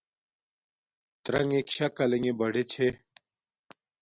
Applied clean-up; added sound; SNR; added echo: none; none; none; none.